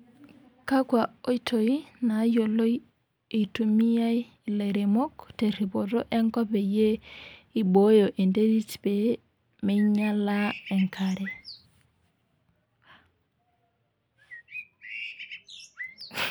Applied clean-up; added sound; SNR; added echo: none; Bird; 15 dB; none.